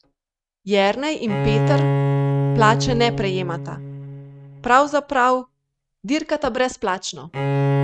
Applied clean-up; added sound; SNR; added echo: neural mask model RNNoise.